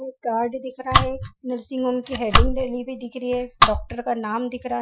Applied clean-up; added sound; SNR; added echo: classical method Wiener filter.